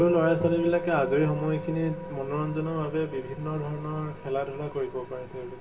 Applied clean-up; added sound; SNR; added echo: none; Musical instrument; 8 dB; reverberation time 2.9 s.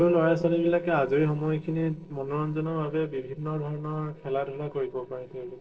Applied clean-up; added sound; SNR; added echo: neural separator model SepFormer DNS4.